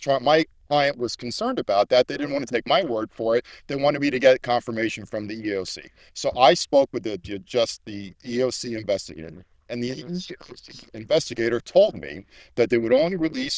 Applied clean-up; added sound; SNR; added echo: neural diffusion model UNIVERSE++.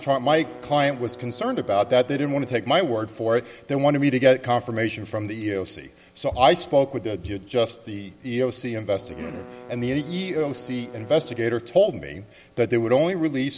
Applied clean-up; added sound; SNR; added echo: none; Bowed string instrument; 20 dB; none.